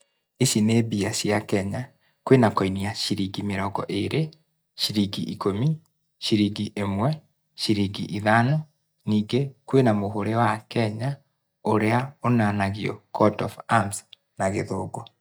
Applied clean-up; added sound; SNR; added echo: neural mask model DeepFilterNet 3.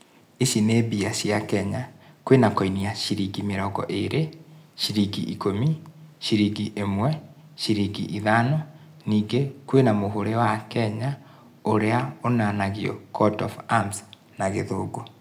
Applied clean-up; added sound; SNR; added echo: none; none; none; none.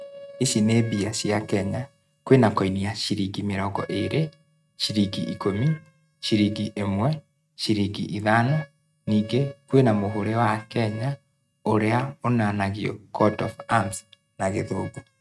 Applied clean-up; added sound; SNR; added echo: neural mask model RNNoise.